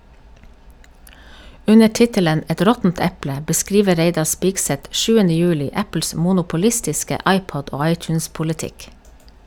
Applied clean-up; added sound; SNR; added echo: none; none; none; none.